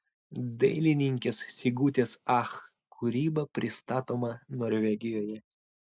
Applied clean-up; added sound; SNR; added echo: none; none; none; none.